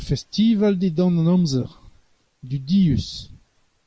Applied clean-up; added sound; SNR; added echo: none; none; none; none.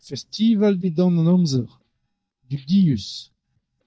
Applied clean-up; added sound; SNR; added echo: neural mask model DeepFilterNet 3.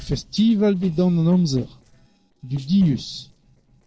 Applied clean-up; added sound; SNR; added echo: neural separator model SepFormer DNS4.